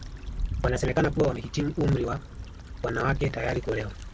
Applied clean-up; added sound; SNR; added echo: none; Stream / Trickle, dribble / Traffic noise, roadway noise; 8 dB; none.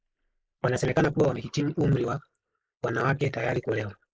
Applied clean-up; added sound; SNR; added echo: neural mask model Resemble Enhance denoiser.